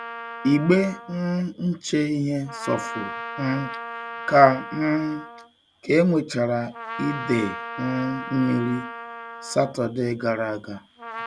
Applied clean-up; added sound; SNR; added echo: none; Trumpet; 12 dB; none.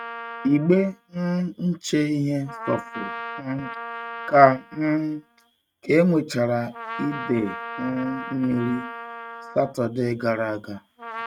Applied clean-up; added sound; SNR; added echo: neural mask model RNNoise.